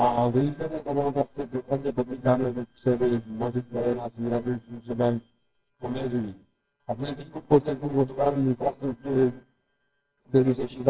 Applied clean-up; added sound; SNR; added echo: neural separator model SepFormer WHAMR!.